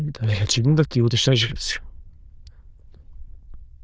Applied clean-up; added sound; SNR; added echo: neural diffusion model UNIVERSE++.